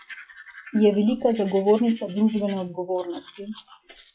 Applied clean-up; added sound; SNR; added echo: classical method log-MMSE.